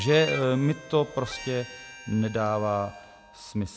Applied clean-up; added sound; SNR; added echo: none; Harmonica; 14 dB; none.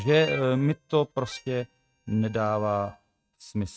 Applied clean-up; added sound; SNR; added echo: neural mask model RNNoise.